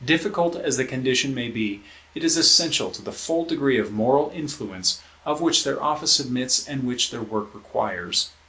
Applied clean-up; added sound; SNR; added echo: none; none; none; none.